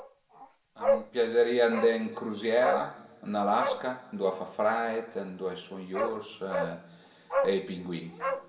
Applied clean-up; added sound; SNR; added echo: none; Bark; 5 dB; reverberation time 1.1 s.